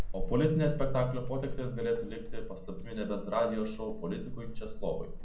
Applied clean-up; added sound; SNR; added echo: none; Squeak / Walk, footsteps; 3 dB; reverberation time 0.5 s.